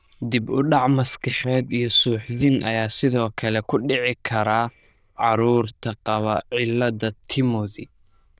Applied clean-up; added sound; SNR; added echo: neural diffusion model UNIVERSE++.